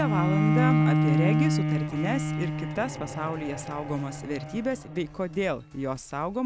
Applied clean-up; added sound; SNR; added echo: none; Bowed string instrument; -3 dB; none.